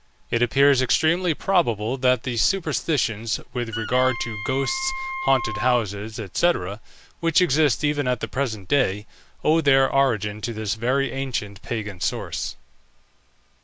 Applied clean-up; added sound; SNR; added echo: none; Wind instrument, woodwind instrument; 8 dB; none.